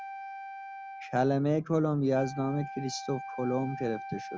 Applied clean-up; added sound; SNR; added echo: none; Wind instrument, woodwind instrument; 11 dB; none.